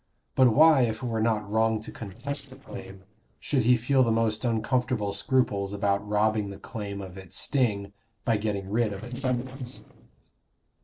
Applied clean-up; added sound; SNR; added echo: neural separator model SepFormer DNS4.